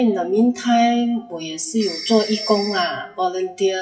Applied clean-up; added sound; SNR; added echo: classical method WPE with log-MMSE.